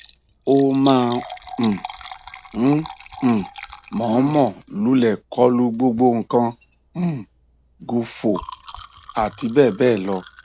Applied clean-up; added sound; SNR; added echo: none; Liquid; 17 dB; none.